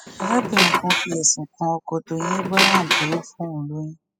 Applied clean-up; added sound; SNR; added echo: classical method spectral subtraction.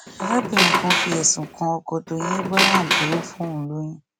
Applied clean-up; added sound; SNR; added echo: none; Squeak; -3 dB; none.